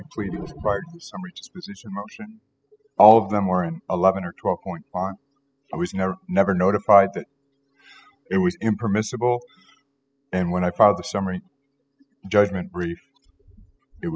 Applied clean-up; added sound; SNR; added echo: classical method spectral subtraction.